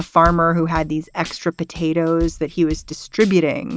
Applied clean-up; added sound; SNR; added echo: none; Tambourine / Drum / Drum kit; 14 dB; none.